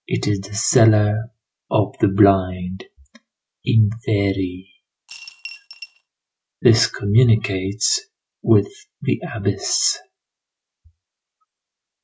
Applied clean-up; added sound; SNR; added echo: none; Coin (dropping) / Glass; 17 dB; none.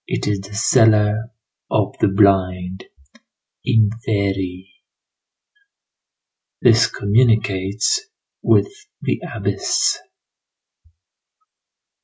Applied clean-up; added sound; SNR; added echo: none; none; none; none.